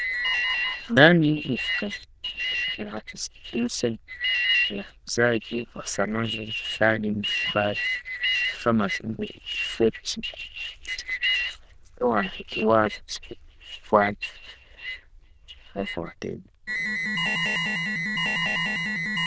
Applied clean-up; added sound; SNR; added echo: neural diffusion model UNIVERSE++.